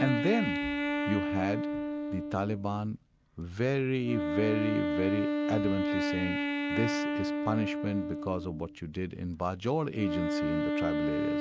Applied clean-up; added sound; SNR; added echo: none; Wind instrument, woodwind instrument; -1 dB; none.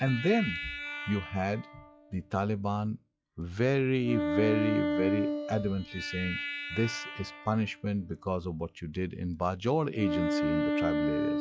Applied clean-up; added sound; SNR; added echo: classical method log-MMSE.